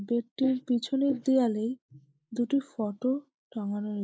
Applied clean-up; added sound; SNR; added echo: neural mask model Resemble Enhance denoiser.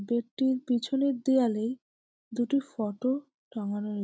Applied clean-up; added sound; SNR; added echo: none; none; none; none.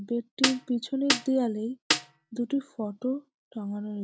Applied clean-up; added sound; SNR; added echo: none; Snare drum; 0 dB; none.